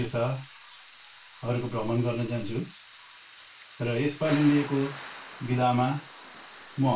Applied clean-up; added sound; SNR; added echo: none; Thunder / Rain; 16 dB; reverberation time 0.2 s.